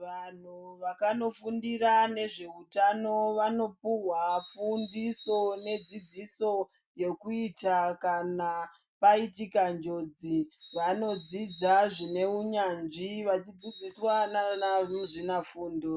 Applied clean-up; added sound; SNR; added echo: none; Bird; 18 dB; none.